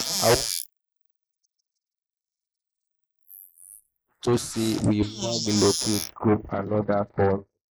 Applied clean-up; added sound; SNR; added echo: neural mask model Resemble Enhance denoiser.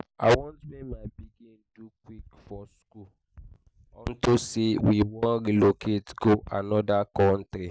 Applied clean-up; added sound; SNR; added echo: none; none; none; none.